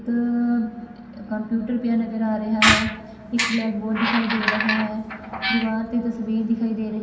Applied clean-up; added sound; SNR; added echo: none; Squeak; 0 dB; reverberation time 2.4 s.